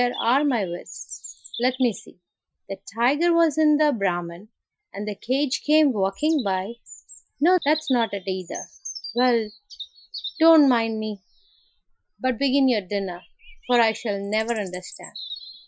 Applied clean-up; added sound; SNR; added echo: classical method Wiener filter.